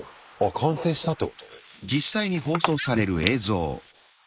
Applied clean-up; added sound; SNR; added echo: neural mask model Resemble Enhance denoiser.